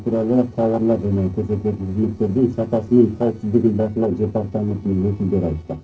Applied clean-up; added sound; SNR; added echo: neural separator model SepFormer DNS4.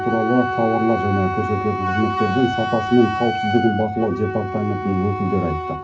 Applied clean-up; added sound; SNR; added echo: none; Wind instrument, woodwind instrument; 4 dB; reverberation time 0.3 s.